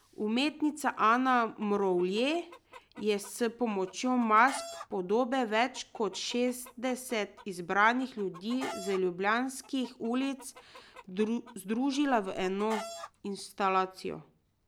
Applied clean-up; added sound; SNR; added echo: none; Chicken, rooster; 17 dB; none.